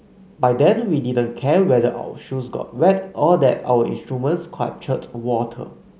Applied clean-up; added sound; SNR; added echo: none; none; none; none.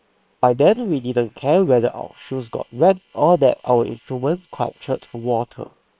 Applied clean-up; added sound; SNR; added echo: neural separator model SepFormer WHAM!.